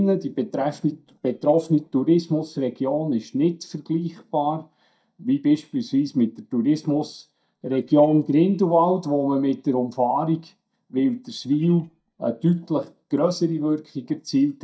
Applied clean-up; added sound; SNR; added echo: neural mask model DeepFilterNet 3.